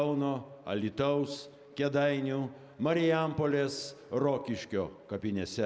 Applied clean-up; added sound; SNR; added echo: none; none; none; none.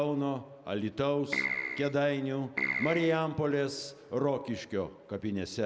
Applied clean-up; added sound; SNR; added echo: none; Keyboard (musical); 2 dB; none.